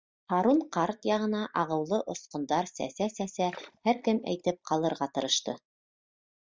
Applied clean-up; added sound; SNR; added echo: neural mask model DeepFilterNet 3.